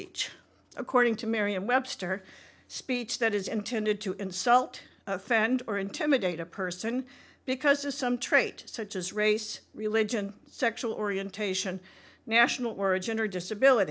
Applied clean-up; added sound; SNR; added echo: none; none; none; none.